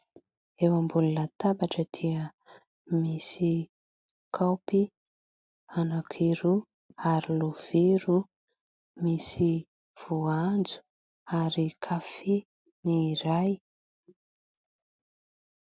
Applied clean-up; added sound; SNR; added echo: none; none; none; none.